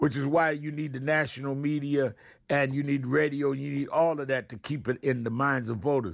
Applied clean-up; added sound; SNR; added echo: none; none; none; none.